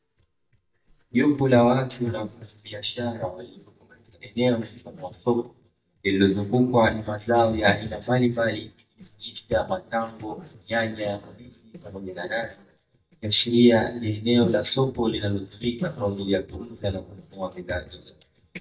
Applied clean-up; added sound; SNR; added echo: neural mask model DeepFilterNet 3.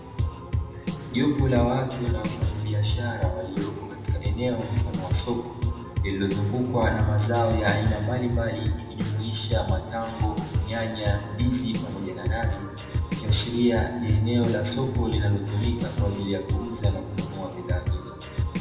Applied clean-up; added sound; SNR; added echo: none; Drum kit; 2 dB; reverberation time 1.1 s.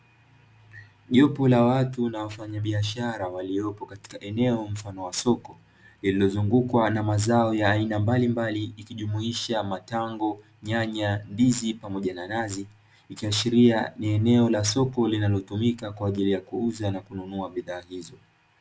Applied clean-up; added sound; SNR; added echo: none; none; none; none.